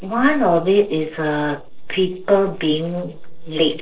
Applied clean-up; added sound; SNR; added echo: neural separator model SepFormer DNS4.